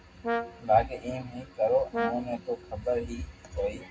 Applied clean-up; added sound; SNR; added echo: none; Brass instrument; 7 dB; reverberation time 0.3 s.